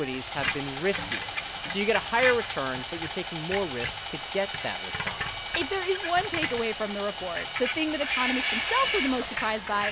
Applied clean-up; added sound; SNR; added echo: none; Screech + Sawing; 2 dB; none.